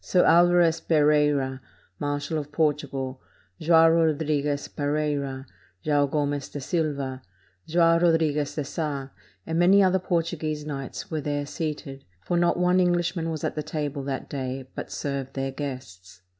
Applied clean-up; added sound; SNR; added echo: none; none; none; none.